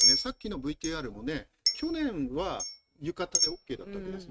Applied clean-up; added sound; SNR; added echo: neural mask model RNNoise.